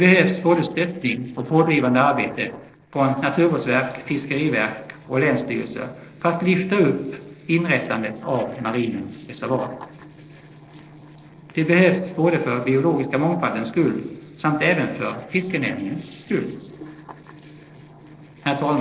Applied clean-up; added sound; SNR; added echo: neural separator model SepFormer DNS4.